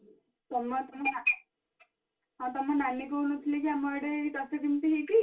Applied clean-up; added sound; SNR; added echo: none; none; none; reverberation time 0.2 s.